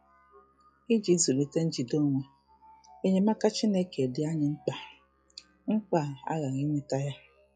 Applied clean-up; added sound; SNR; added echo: classical method log-MMSE.